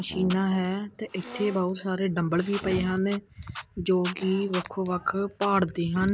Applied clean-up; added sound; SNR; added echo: none; Brass instrument + Cough; 17 dB; none.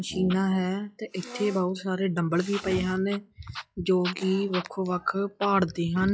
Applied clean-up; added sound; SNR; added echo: classical method log-MMSE.